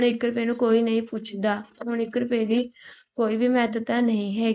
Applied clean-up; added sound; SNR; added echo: neural mask model Resemble Enhance denoiser.